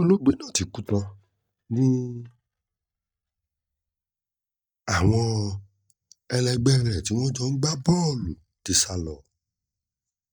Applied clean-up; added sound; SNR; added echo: neural mask model DeepFilterNet 3.